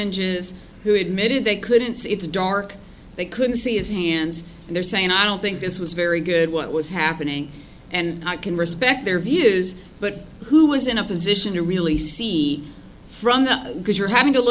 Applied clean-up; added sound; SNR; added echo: none; none; none; none.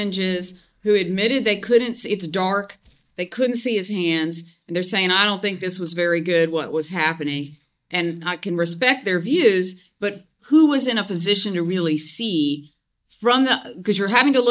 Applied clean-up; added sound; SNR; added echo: neural mask model DeepFilterNet 3.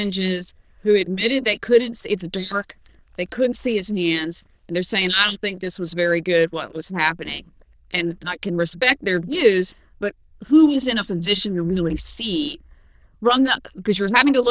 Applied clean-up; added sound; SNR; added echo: neural diffusion model UNIVERSE++.